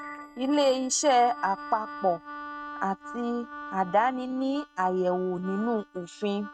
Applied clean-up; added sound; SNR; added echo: neural mask model RNNoise.